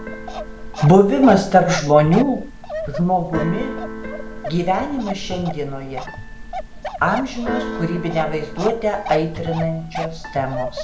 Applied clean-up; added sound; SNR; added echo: none; Keyboard (musical) + Bark; 9 dB; none.